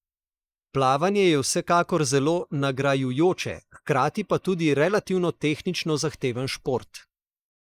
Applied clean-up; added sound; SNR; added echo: neural mask model Resemble Enhance denoiser.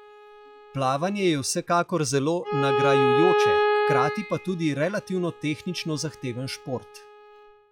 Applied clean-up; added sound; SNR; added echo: classical method log-MMSE.